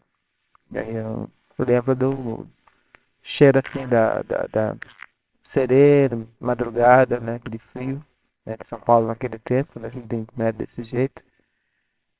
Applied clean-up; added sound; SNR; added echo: neural separator model SepFormer WHAMR!.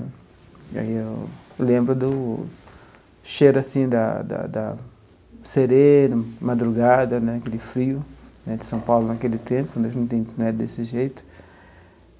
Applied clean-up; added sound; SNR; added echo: none; none; none; none.